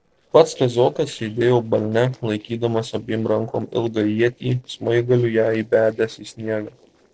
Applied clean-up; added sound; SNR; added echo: neural separator model SepFormer DNS4.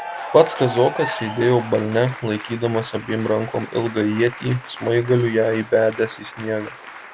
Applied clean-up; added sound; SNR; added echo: none; Applause / Cheering; 13 dB; none.